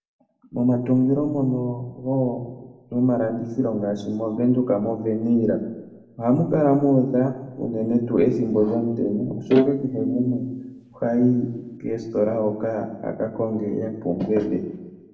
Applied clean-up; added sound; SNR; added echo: none; Bowed string instrument; 3 dB; reverberation time 0.8 s.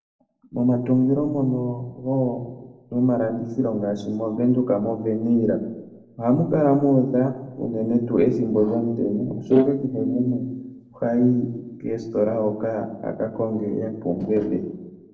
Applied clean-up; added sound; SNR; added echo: neural separator model SepFormer DNS4.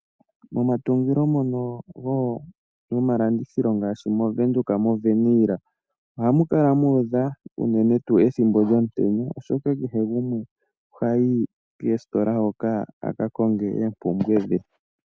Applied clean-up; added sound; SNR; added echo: none; none; none; none.